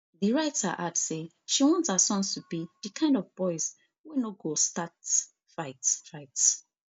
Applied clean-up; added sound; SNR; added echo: none; none; none; none.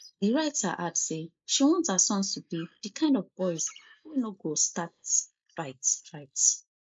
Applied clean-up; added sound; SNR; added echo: neural mask model Resemble Enhance denoiser.